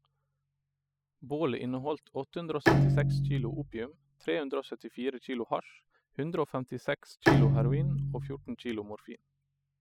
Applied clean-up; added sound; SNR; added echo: classical method spectral subtraction.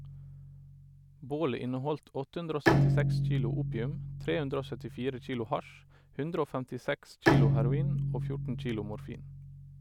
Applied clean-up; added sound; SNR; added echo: none; Bowed string instrument; -4 dB; none.